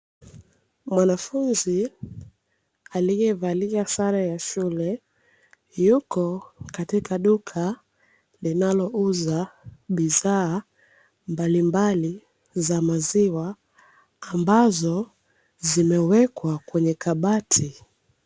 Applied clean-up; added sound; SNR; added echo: none; none; none; none.